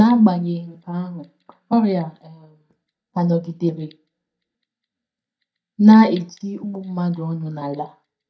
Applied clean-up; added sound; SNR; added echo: neural mask model DeepFilterNet 3.